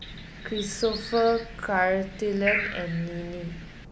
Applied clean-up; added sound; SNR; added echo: none; Bird; 8 dB; none.